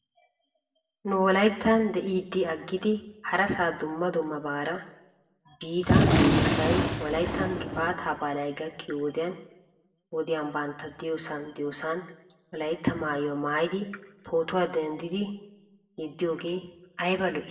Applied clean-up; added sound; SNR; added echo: none; Gunshot, gunfire; -4 dB; reverberation time 0.8 s.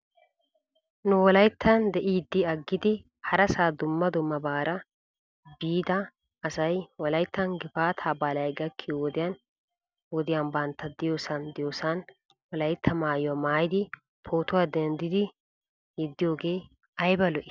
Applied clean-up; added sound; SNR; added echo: none; none; none; none.